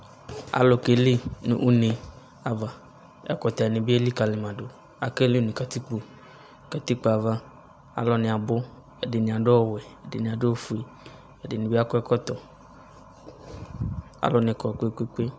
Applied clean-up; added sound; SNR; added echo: none; none; none; none.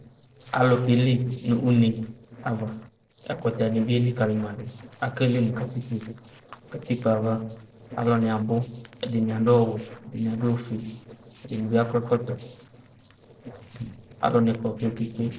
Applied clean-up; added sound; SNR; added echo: neural separator model SepFormer DNS4.